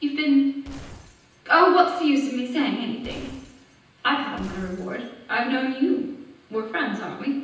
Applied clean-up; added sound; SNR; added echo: none; Glass; 20 dB; reverberation time 0.9 s.